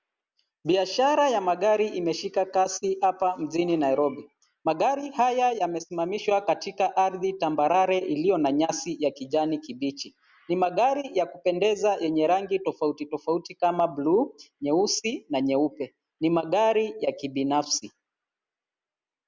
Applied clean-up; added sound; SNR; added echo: none; none; none; none.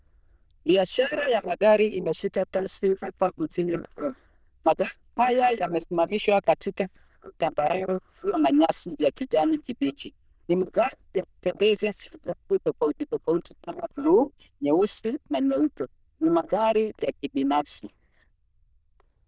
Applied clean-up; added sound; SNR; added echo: neural diffusion model UNIVERSE++.